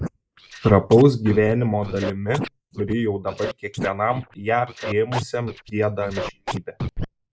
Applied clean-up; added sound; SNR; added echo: neural mask model Resemble Enhance denoiser.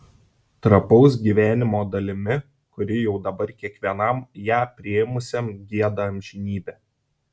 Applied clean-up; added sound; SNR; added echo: none; none; none; none.